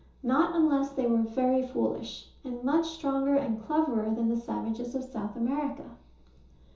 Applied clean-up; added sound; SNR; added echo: none; none; none; reverberation time 0.6 s.